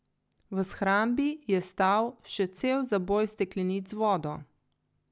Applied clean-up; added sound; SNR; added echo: none; none; none; none.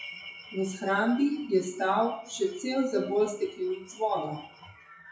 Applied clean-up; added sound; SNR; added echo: classical method WPE with log-MMSE.